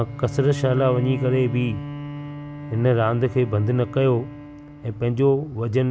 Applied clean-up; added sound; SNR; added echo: none; Bowed string instrument; 12 dB; none.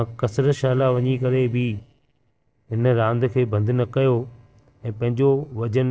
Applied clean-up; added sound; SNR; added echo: neural separator model SepFormer DNS4.